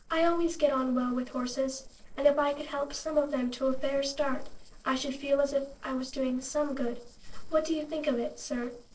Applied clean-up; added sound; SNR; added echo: neural separator model SepFormer DNS4.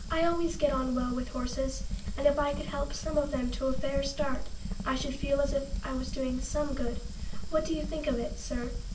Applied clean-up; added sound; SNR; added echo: none; Fire; 2 dB; reverberation time 0.3 s.